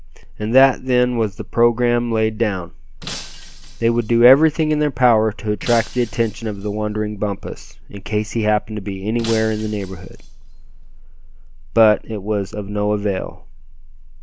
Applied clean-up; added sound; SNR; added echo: none; Shatter; 18 dB; none.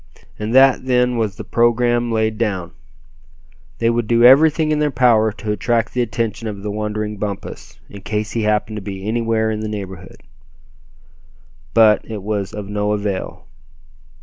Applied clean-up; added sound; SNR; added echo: none; none; none; none.